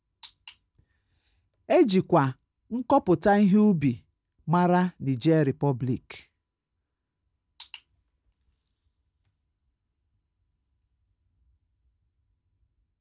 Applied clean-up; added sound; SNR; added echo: none; none; none; none.